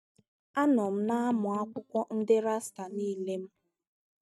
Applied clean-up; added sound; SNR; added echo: neural mask model DeepFilterNet 3.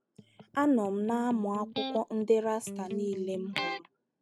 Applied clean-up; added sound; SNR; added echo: none; Electric guitar; 9 dB; none.